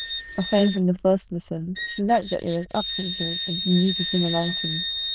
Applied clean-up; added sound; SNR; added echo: neural diffusion model UNIVERSE++.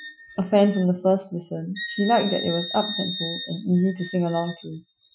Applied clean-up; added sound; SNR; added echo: classical method Wiener filter.